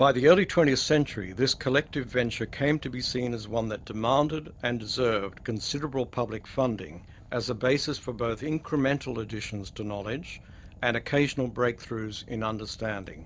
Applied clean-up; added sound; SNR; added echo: none; Fire; 20 dB; none.